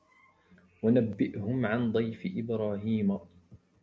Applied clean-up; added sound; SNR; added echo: none; none; none; none.